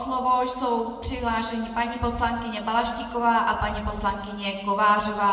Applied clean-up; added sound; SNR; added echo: none; none; none; reverberation time 1.1 s.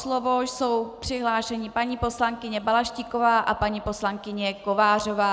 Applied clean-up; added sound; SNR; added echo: none; none; none; none.